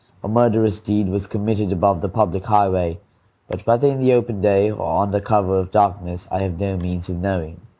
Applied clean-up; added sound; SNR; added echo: none; none; none; none.